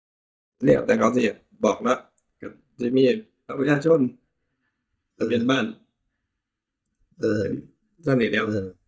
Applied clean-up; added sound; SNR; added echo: neural mask model DeepFilterNet 3.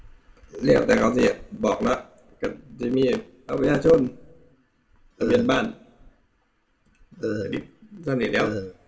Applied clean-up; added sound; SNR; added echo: none; Burping, eructation; 5 dB; reverberation time 0.3 s.